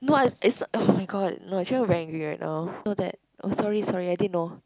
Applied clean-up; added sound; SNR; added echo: none; none; none; none.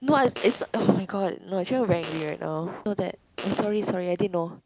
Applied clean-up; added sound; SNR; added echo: none; Fart; 17 dB; none.